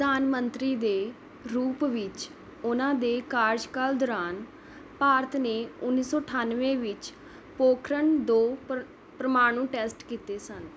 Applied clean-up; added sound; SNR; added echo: none; none; none; none.